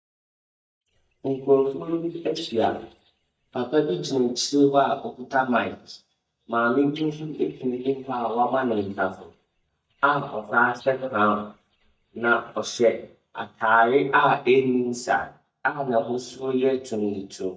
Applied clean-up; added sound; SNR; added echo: neural mask model DeepFilterNet 3.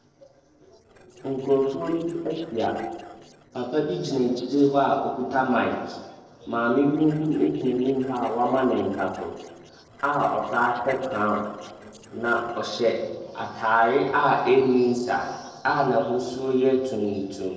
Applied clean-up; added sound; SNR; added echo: neural separator model SepFormer DNS4.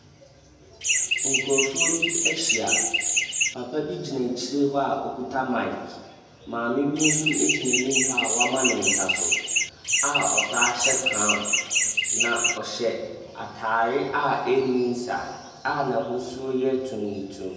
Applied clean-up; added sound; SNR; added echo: none; Chirp, tweet; -4 dB; reverberation time 0.9 s.